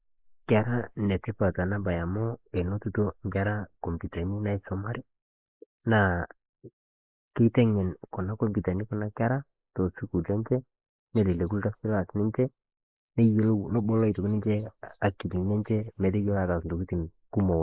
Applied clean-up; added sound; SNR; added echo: neural mask model Resemble Enhance denoiser.